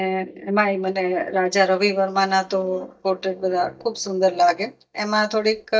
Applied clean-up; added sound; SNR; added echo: neural mask model DeepFilterNet 3.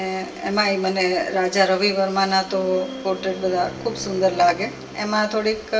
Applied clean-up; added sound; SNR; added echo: none; Wind instrument, woodwind instrument; 16 dB; reverberation time 0.7 s.